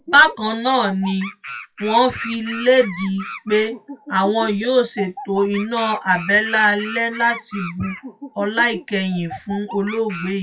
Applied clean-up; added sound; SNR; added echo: classical method WPE with log-MMSE.